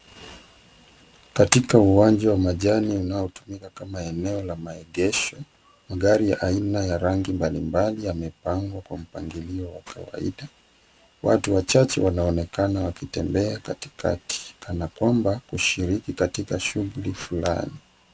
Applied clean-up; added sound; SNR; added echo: none; none; none; none.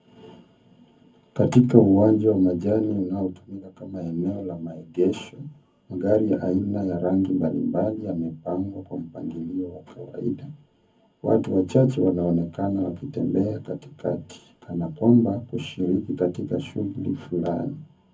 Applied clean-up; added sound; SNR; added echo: none; none; none; reverberation time 0.3 s.